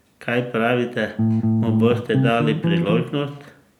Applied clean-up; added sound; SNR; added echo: none; Bass guitar; -3 dB; none.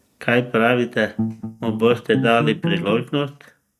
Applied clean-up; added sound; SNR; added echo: neural mask model DeepFilterNet 3.